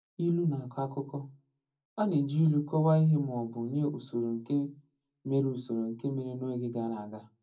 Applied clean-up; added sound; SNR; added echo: none; none; none; reverberation time 0.4 s.